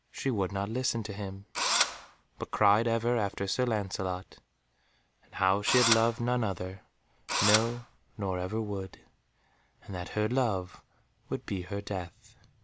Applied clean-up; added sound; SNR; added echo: none; Engine / Drill; -1 dB; none.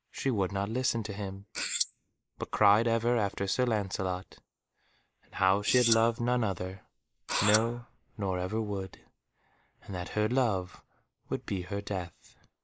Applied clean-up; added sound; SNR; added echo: neural mask model Resemble Enhance denoiser.